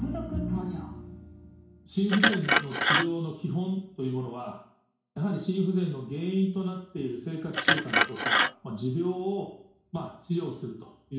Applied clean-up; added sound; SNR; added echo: none; Glass; -2 dB; reverberation time 0.6 s.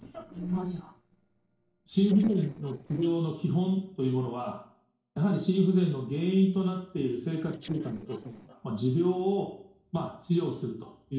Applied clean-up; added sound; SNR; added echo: neural separator model SepFormer DNS4.